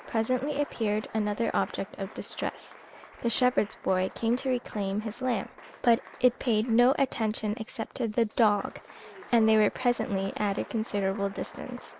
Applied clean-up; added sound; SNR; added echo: none; Applause; 20 dB; none.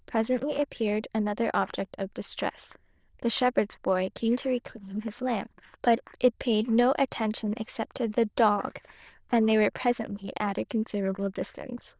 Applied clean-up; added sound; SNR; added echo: neural diffusion model UNIVERSE++.